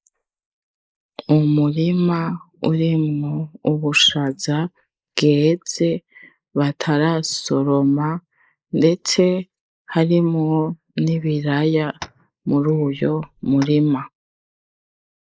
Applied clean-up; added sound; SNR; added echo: neural mask model Resemble Enhance denoiser.